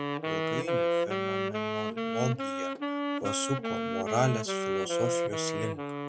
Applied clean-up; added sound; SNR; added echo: none; Wind instrument, woodwind instrument; -3 dB; none.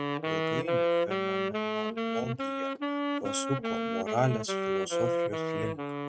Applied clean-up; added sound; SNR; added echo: neural mask model RNNoise.